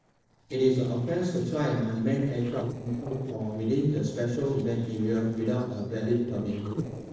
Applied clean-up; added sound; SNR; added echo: neural separator model SepFormer DNS4.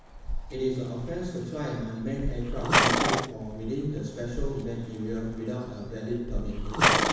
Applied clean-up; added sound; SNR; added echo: none; Livestock, farm animals, working animals; -3 dB; reverberation time 1.1 s.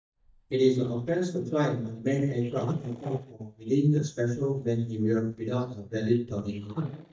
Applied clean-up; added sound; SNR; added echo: neural mask model DeepFilterNet 3.